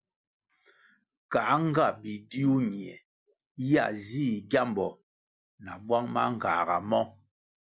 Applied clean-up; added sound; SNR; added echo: none; none; none; none.